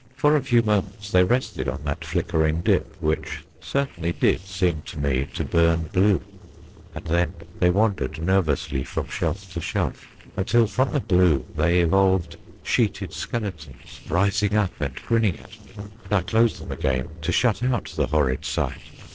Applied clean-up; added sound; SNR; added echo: neural separator model SepFormer DNS4.